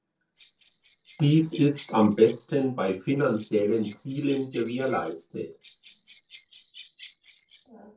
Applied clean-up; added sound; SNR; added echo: neural separator model SepFormer DNS4.